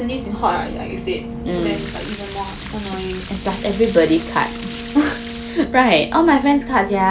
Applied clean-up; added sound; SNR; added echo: none; Stream + Brass instrument; 12 dB; none.